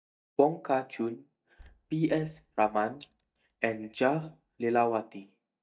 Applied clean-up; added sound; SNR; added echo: neural mask model DeepFilterNet 3.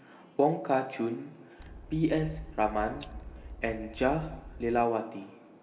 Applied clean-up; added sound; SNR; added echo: none; Scissors; 12 dB; reverberation time 2.9 s.